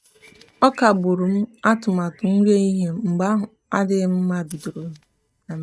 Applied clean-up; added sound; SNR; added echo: neural mask model RNNoise.